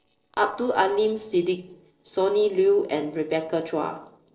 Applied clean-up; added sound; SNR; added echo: neural separator model SepFormer DNS4.